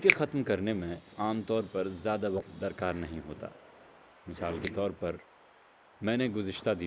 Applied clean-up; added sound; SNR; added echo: neural mask model Resemble Enhance denoiser.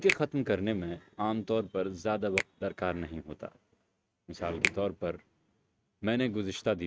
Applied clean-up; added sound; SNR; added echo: neural mask model RNNoise.